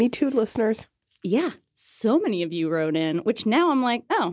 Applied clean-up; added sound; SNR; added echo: none; none; none; none.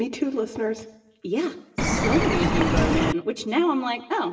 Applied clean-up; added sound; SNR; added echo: none; Bird; -4 dB; reverberation time 0.8 s.